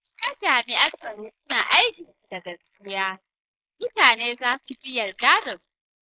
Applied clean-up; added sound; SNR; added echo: neural mask model Resemble Enhance denoiser.